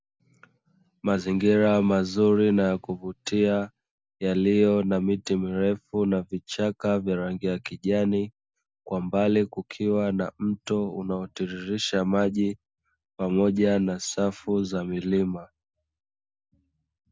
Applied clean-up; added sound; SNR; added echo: none; none; none; none.